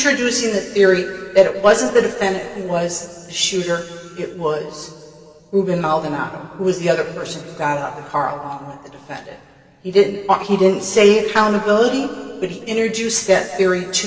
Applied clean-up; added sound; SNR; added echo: none; none; none; reverberation time 2.3 s.